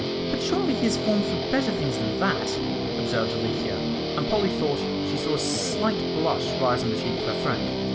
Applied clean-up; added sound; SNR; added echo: none; Guitar; -2 dB; none.